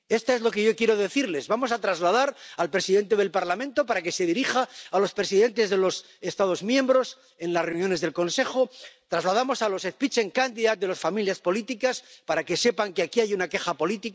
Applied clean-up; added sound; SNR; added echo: none; none; none; none.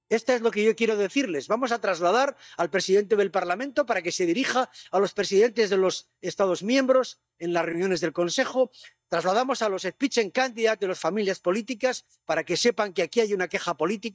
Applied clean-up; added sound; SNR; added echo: neural mask model DeepFilterNet 3.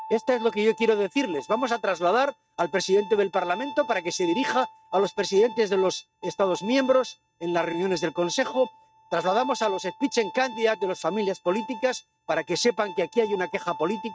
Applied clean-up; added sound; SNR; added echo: neural mask model RNNoise.